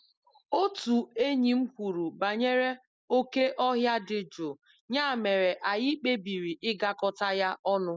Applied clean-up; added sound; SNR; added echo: none; none; none; none.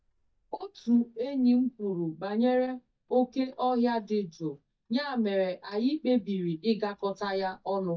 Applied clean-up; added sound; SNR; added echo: neural mask model DeepFilterNet 3.